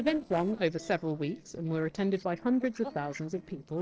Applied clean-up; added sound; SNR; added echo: neural separator model SepFormer DNS4.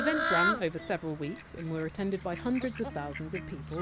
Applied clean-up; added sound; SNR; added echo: none; Fowl; 1 dB; none.